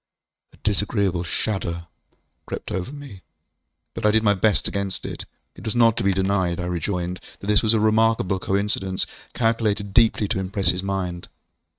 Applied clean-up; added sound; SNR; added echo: neural mask model RNNoise.